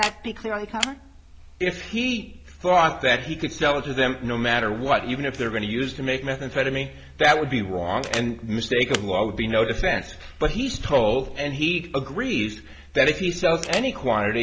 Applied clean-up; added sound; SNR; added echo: none; Camera; 13 dB; none.